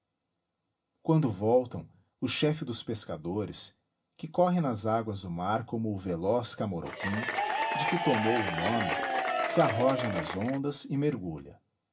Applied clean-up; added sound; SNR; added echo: none; Applause / Crowd / Cheering; 0 dB; reverberation time 0.2 s.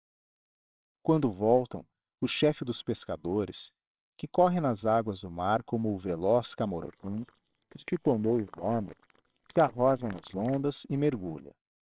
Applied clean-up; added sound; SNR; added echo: neural separator model SepFormer WHAMR!.